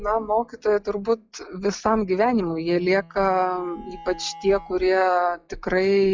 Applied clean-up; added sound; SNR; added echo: classical method log-MMSE.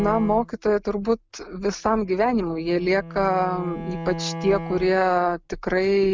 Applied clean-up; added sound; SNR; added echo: none; Bowed string instrument; 13 dB; none.